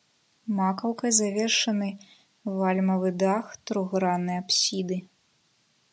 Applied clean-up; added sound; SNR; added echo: none; none; none; none.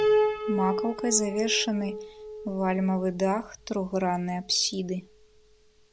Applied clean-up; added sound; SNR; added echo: none; Piano; 3 dB; none.